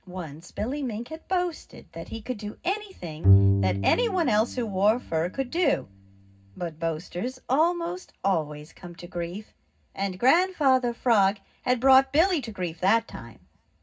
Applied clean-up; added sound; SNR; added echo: none; Bowed string instrument; 0 dB; reverberation time 0.4 s.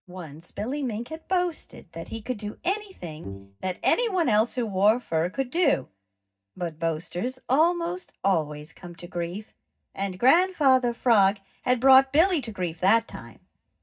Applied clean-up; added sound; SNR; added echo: neural mask model DeepFilterNet 3.